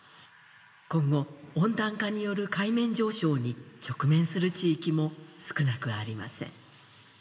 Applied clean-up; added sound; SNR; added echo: none; none; none; reverberation time 1.5 s.